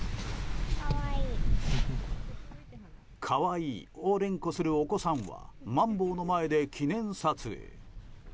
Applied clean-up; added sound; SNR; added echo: none; none; none; none.